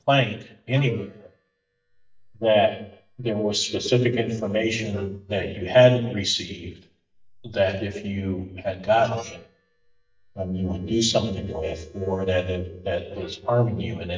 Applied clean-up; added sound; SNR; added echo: neural mask model DeepFilterNet 3.